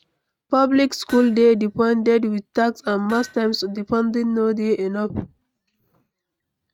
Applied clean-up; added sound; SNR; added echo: neural mask model RNNoise.